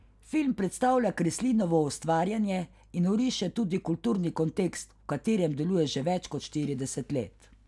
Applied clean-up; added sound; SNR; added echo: none; none; none; none.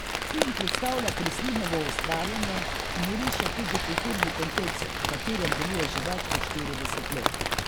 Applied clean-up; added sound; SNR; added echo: none; Rain; -4 dB; none.